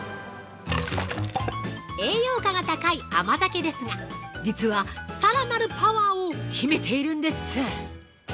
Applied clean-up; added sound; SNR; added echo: none; none; none; none.